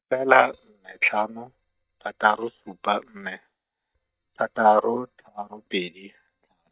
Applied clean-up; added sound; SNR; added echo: neural mask model DeepFilterNet 3.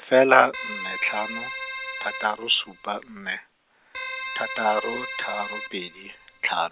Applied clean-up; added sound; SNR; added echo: none; Keyboard (musical); 9 dB; none.